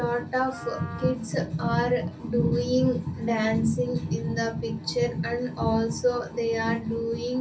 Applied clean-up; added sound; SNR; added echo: none; Wind instrument, woodwind instrument; 18 dB; reverberation time 0.3 s.